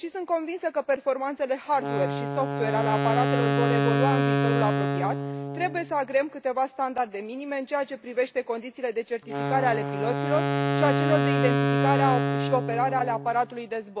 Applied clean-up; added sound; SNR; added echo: none; Wind instrument, woodwind instrument; 0 dB; none.